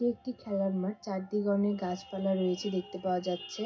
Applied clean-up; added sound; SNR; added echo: none; none; none; reverberation time 0.4 s.